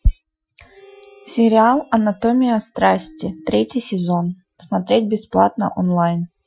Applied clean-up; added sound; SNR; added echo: classical method Wiener filter.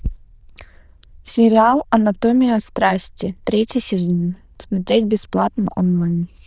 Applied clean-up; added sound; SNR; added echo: neural diffusion model UNIVERSE++.